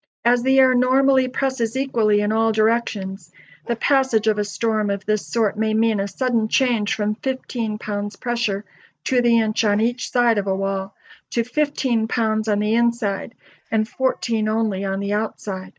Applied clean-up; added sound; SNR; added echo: neural mask model DeepFilterNet 3.